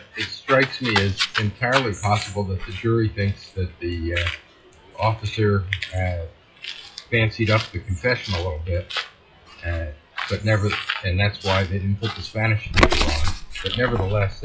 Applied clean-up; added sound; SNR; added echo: classical method WPE with log-MMSE.